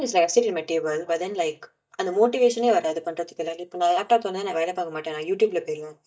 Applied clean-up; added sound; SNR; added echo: neural mask model DeepFilterNet 3.